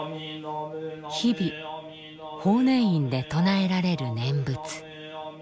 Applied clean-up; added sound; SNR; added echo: none; none; none; none.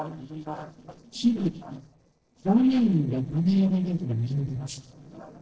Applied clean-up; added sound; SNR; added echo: neural separator model SepFormer DNS4.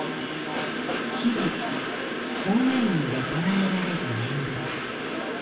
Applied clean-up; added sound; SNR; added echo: none; Train; 2 dB; reverberation time 1.4 s.